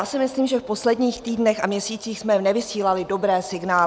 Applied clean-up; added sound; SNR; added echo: none; none; none; none.